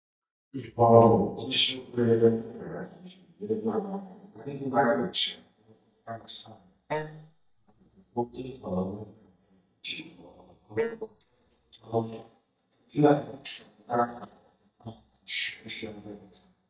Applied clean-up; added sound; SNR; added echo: neural mask model DeepFilterNet 3.